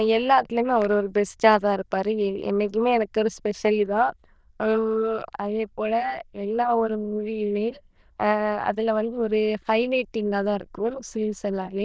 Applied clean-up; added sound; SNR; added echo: neural diffusion model UNIVERSE++.